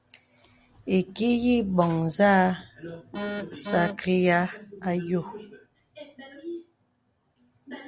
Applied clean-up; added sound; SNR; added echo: none; none; none; none.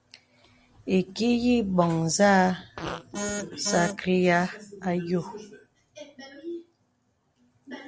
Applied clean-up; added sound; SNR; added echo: none; Fart; 16 dB; none.